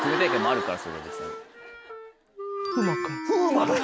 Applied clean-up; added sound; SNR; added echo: none; Wind instrument, woodwind instrument; 5 dB; none.